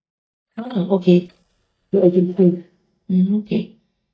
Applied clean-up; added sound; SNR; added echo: neural mask model DeepFilterNet 3.